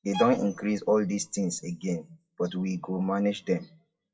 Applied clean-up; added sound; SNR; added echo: classical method WPE with log-MMSE.